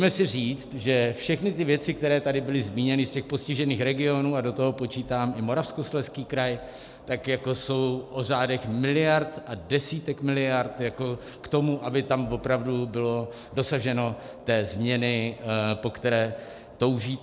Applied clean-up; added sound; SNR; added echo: none; none; none; none.